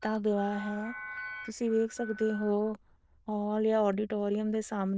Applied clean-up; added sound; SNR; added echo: neural diffusion model UNIVERSE++.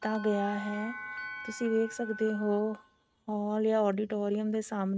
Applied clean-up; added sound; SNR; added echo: neural mask model RNNoise.